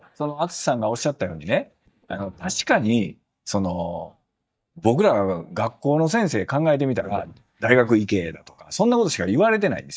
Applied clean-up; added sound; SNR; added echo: neural mask model DeepFilterNet 3.